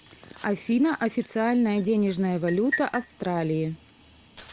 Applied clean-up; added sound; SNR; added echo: none; Liquid; 15 dB; none.